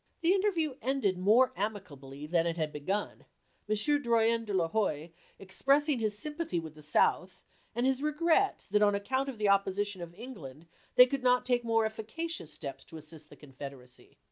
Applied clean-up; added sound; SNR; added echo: none; none; none; none.